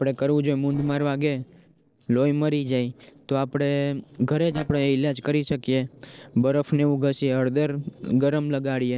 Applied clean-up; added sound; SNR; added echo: neural separator model SepFormer DNS4.